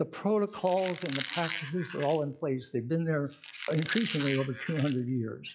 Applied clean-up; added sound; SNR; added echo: classical method log-MMSE.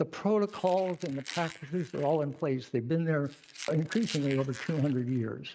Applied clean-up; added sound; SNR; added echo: neural mask model RNNoise.